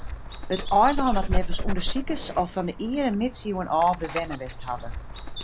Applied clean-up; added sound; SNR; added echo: none; Dog; 2 dB; none.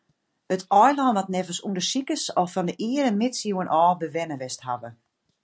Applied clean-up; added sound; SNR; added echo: none; none; none; none.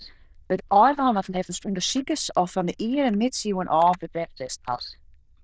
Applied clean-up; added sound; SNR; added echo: neural diffusion model UNIVERSE++.